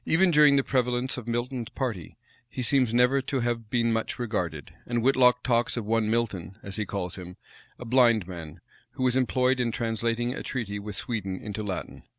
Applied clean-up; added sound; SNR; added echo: none; none; none; none.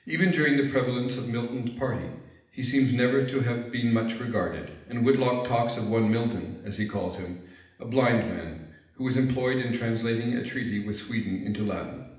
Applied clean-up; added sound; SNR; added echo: none; none; none; reverberation time 0.8 s.